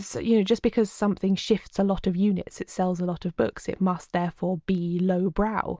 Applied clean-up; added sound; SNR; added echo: none; none; none; none.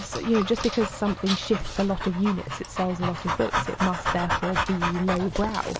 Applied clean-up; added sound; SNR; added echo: none; Dog; 4 dB; none.